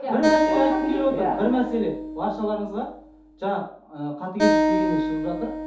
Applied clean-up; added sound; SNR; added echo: none; Acoustic guitar; -1 dB; reverberation time 0.5 s.